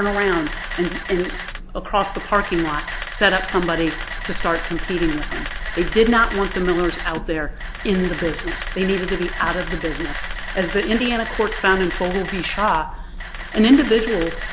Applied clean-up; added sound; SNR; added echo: none; Camera; 10 dB; none.